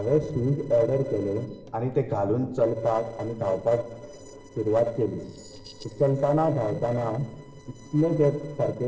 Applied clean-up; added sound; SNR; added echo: neural separator model SepFormer DNS4.